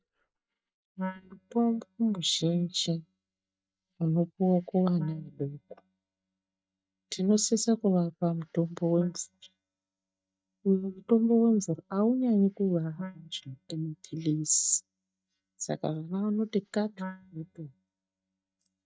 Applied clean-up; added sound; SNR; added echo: neural mask model DeepFilterNet 3.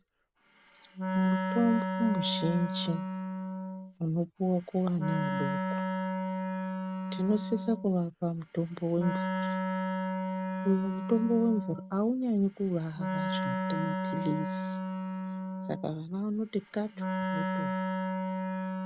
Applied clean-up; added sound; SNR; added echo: none; Wind instrument, woodwind instrument; 2 dB; none.